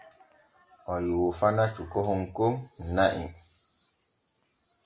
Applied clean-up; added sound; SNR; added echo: none; none; none; none.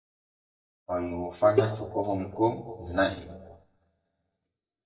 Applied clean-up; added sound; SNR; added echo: neural mask model DeepFilterNet 3.